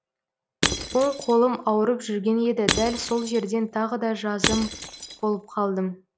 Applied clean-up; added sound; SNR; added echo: none; Shatter / Crushing; 6 dB; none.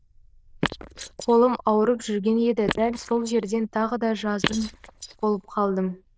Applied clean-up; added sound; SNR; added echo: neural diffusion model UNIVERSE++.